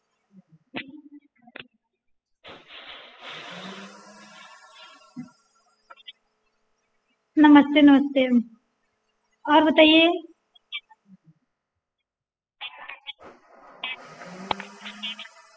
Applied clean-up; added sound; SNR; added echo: classical method spectral subtraction.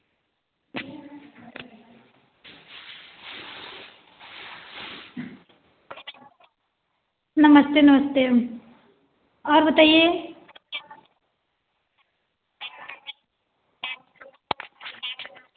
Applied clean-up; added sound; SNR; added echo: none; none; none; none.